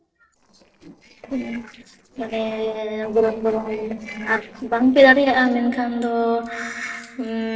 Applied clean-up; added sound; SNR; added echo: neural separator model SepFormer DNS4.